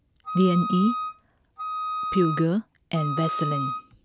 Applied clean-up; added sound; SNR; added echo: none; Wind instrument, woodwind instrument; 5 dB; none.